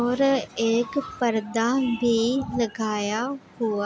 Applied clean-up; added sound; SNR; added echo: none; none; none; none.